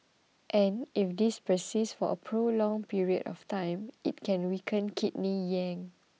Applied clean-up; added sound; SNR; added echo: none; none; none; none.